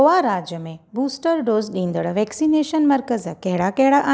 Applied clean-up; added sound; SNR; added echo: none; none; none; none.